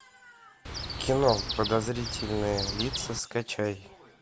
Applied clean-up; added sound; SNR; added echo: none; Chirp, tweet; 5 dB; none.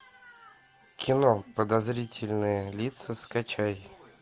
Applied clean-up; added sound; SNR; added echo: none; none; none; none.